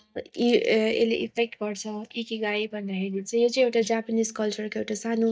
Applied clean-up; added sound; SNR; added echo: neural mask model DeepFilterNet 3.